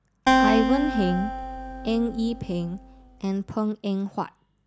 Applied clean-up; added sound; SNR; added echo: none; Acoustic guitar; 0 dB; none.